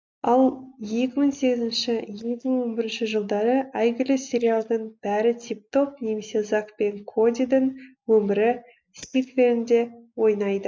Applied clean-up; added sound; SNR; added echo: neural mask model DeepFilterNet 3.